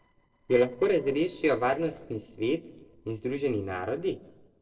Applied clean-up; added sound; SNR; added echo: neural separator model SepFormer DNS4.